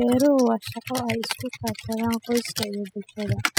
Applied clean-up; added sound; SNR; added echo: classical method spectral subtraction.